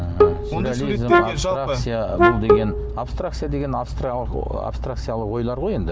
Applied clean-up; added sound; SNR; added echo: none; Bowed string instrument + Brass instrument; -2 dB; none.